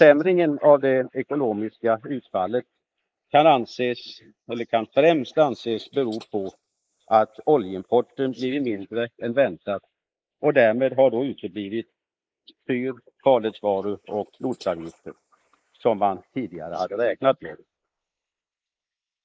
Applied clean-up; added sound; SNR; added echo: neural mask model Resemble Enhance denoiser.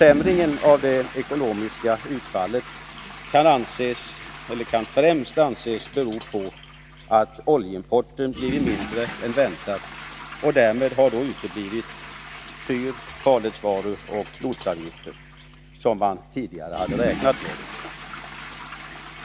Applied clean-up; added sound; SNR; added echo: none; Toilet flush / Water; 12 dB; none.